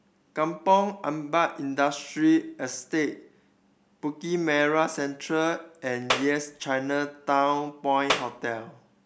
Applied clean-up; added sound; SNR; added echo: none; Clapping; 3 dB; none.